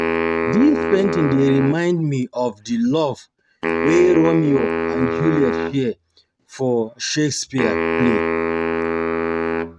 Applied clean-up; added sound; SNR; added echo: neural mask model RNNoise.